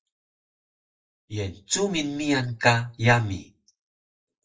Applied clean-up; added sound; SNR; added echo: none; none; none; reverberation time 0.2 s.